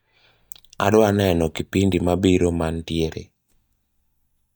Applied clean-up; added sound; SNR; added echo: neural mask model DeepFilterNet 3.